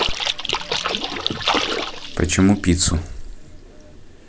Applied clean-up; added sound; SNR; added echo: none; Splash, splatter; 3 dB; none.